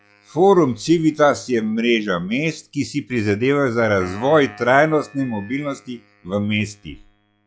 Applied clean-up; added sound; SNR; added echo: classical method log-MMSE.